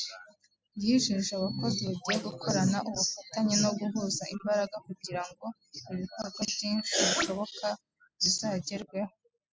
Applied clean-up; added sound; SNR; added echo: classical method spectral subtraction.